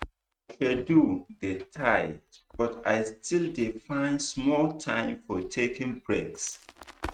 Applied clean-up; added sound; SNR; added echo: neural mask model RNNoise.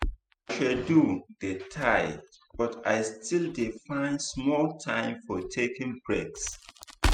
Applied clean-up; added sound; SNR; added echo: classical method spectral subtraction.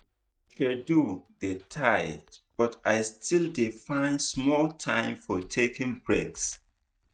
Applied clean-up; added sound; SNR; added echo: neural mask model DeepFilterNet 3.